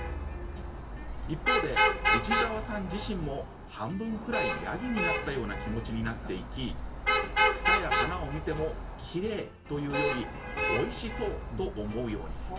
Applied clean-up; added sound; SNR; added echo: none; Traffic noise, roadway noise / Vehicle horn, car horn, honking; -3 dB; reverberation time 0.2 s.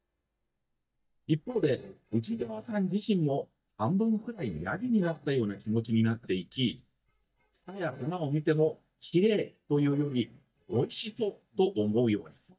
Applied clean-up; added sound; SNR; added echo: neural mask model DeepFilterNet 3.